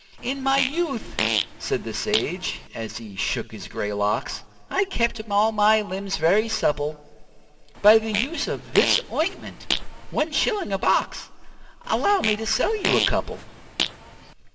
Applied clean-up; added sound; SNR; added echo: none; Fart; 5 dB; reverberation time 1.9 s.